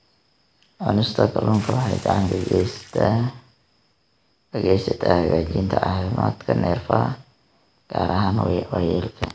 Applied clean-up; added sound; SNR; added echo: none; Water / Splash, splatter; 19 dB; none.